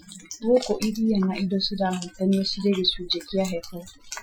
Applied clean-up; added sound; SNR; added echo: classical method Wiener filter.